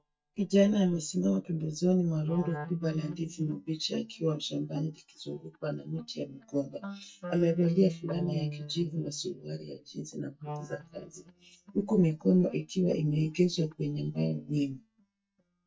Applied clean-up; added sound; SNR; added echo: neural mask model DeepFilterNet 3.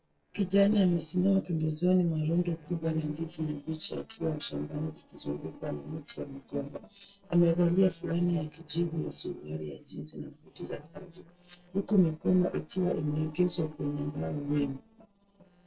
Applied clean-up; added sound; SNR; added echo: neural separator model SepFormer DNS4.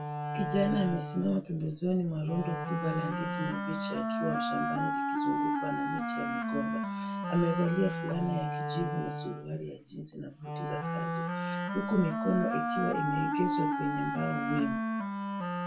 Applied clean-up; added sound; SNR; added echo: none; Wind instrument, woodwind instrument; 0 dB; reverberation time 0.2 s.